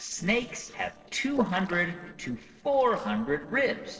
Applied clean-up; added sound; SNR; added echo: neural separator model SepFormer DNS4.